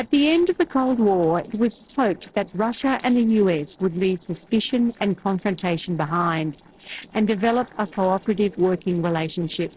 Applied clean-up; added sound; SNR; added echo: neural separator model SepFormer DNS4.